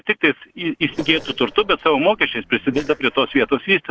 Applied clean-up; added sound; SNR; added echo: neural separator model SepFormer DNS4.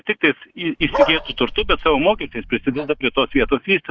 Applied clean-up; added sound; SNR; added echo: neural mask model DeepFilterNet 3.